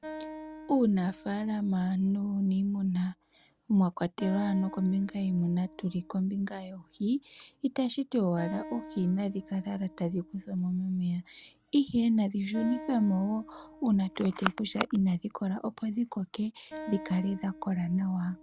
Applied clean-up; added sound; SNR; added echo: none; Acoustic guitar; 17 dB; none.